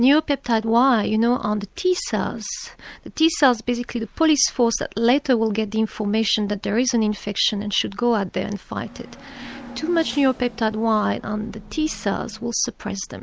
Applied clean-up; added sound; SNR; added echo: none; Hiss / Bus / Engine; 19 dB; none.